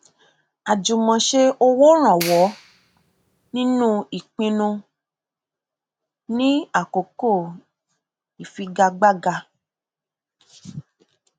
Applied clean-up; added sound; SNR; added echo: none; Clapping; 13 dB; none.